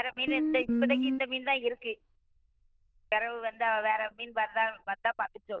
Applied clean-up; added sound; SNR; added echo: neural diffusion model UNIVERSE++.